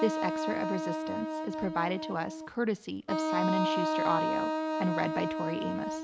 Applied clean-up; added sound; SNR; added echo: none; Wind instrument, woodwind instrument; -1 dB; none.